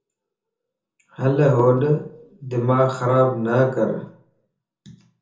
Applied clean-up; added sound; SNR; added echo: none; none; none; reverberation time 0.6 s.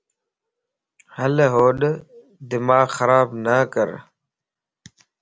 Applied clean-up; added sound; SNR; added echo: none; none; none; none.